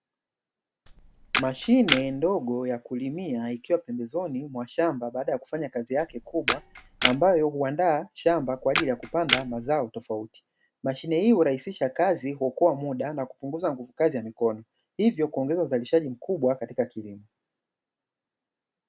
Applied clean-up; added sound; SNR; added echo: none; Camera; 4 dB; none.